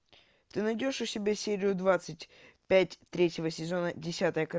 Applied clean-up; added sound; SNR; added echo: none; none; none; none.